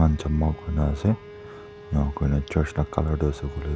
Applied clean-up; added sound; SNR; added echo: none; Bowed string instrument; 19 dB; none.